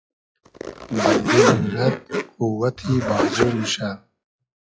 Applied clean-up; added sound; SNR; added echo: classical method log-MMSE.